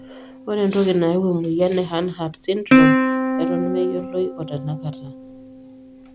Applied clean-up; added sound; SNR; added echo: none; Plucked string instrument; 0 dB; none.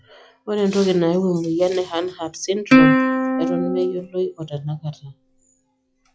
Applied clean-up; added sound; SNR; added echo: classical method log-MMSE.